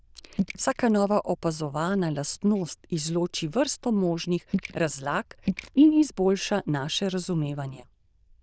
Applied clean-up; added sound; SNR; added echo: neural diffusion model UNIVERSE++.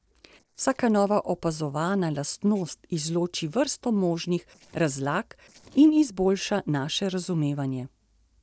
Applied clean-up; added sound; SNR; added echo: neural separator model SepFormer DNS4.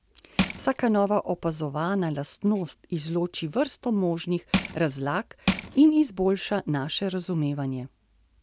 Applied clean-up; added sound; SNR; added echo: none; Crushing; 3 dB; none.